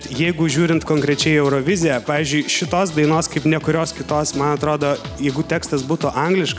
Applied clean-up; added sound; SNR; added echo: none; none; none; none.